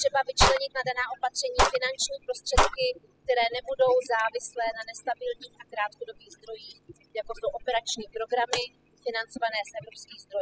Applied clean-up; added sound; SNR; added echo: classical method spectral subtraction.